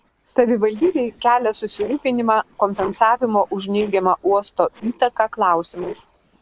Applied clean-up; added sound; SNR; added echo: neural separator model SepFormer DNS4.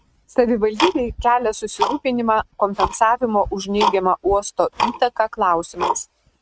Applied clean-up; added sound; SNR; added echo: neural mask model RNNoise.